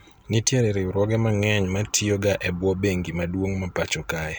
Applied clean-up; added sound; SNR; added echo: none; none; none; none.